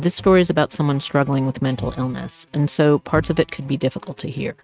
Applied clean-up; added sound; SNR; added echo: neural mask model RNNoise.